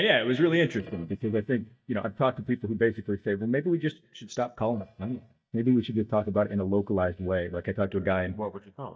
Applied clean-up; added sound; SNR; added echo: neural mask model DeepFilterNet 3.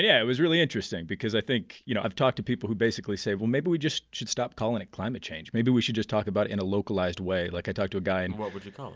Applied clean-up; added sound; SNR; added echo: none; none; none; none.